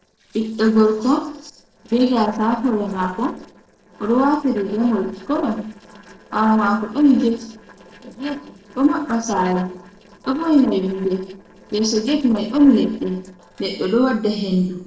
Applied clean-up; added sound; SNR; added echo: neural separator model SepFormer DNS4.